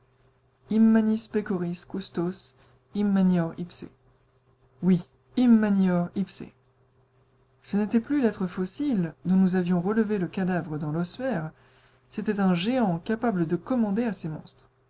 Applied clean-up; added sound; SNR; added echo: none; none; none; none.